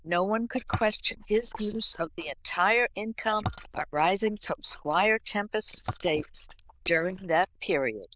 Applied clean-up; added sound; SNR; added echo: neural diffusion model UNIVERSE++.